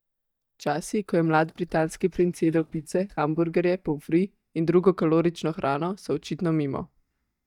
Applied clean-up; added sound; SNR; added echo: neural mask model DeepFilterNet 3.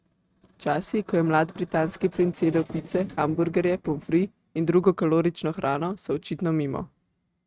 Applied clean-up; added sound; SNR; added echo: neural mask model RNNoise.